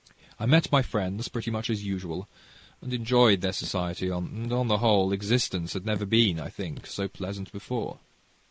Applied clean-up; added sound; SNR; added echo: neural mask model Resemble Enhance denoiser.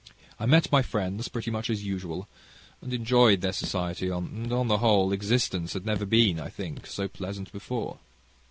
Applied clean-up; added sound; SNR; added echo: none; Raindrop / Drip; 18 dB; none.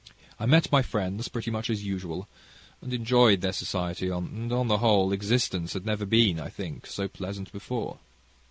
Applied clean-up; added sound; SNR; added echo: none; none; none; none.